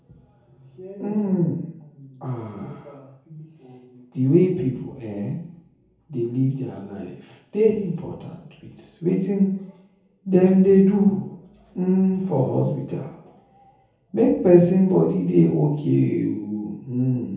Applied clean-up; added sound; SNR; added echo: none; none; none; reverberation time 0.7 s.